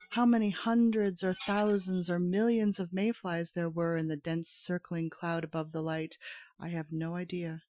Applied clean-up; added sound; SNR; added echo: classical method Wiener filter.